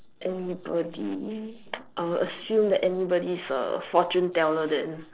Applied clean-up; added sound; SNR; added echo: neural separator model SepFormer DNS4.